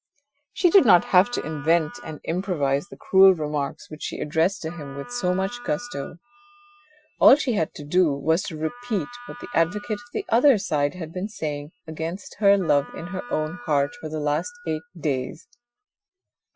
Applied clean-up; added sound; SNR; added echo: classical method Wiener filter.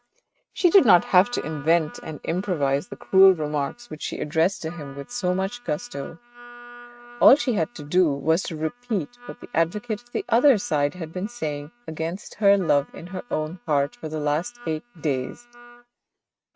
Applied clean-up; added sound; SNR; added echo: neural mask model RNNoise.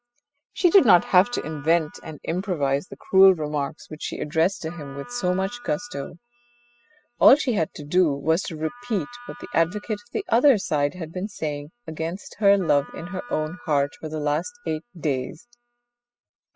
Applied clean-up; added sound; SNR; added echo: classical method spectral subtraction.